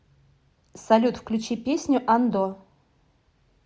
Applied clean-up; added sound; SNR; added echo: none; none; none; none.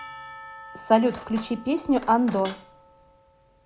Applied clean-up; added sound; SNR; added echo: none; Cutlery, silverware + Percussion; 16 dB; none.